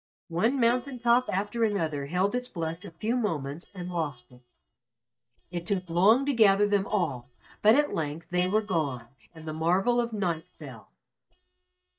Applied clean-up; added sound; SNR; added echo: neural mask model DeepFilterNet 3.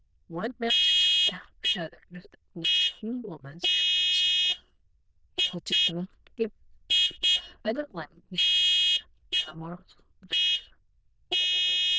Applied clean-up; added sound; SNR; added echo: neural diffusion model UNIVERSE++.